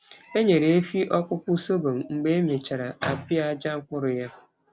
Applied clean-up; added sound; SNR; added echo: none; none; none; none.